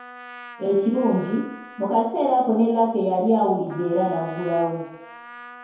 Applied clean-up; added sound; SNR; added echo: none; Trumpet; 20 dB; reverberation time 0.9 s.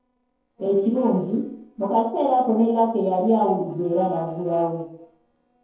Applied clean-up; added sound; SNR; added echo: neural separator model SepFormer DNS4.